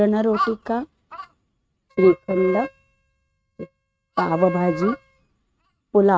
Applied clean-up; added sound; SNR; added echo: neural mask model RNNoise.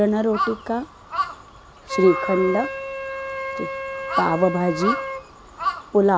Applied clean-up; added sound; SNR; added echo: none; Wind instrument, woodwind instrument + Crow; 5 dB; none.